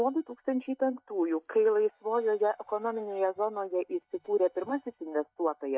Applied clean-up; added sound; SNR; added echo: neural mask model DeepFilterNet 3.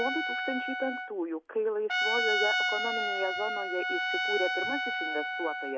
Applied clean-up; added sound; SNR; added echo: none; Trumpet; -2 dB; none.